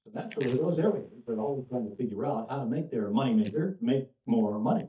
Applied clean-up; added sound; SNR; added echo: neural mask model DeepFilterNet 3.